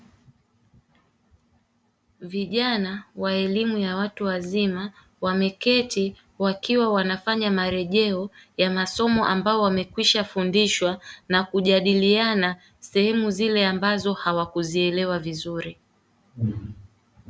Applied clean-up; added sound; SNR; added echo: none; none; none; none.